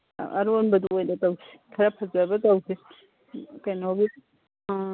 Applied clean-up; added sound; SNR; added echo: none; none; none; none.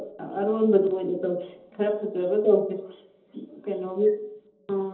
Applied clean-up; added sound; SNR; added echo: none; none; none; reverberation time 1.2 s.